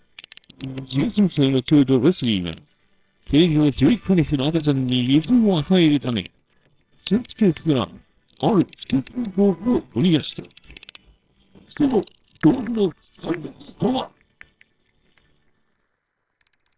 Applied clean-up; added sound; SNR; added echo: neural separator model SepFormer WHAMR!.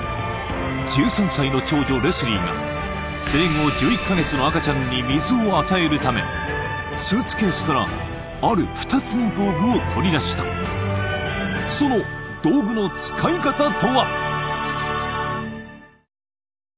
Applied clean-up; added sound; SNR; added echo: none; none; none; none.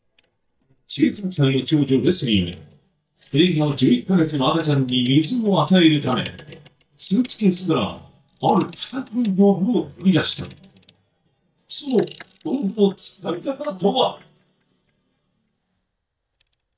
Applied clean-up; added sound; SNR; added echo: neural mask model DeepFilterNet 3.